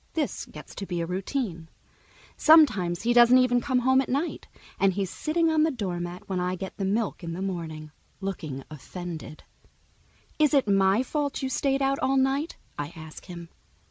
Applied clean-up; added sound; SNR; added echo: none; none; none; none.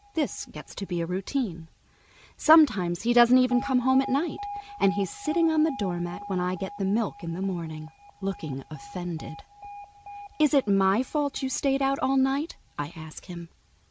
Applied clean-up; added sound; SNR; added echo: none; Alarm; 17 dB; none.